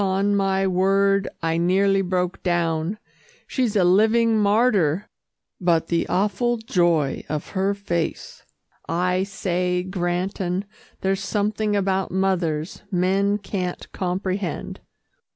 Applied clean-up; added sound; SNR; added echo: none; none; none; none.